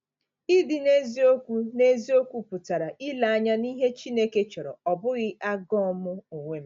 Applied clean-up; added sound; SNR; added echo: none; none; none; none.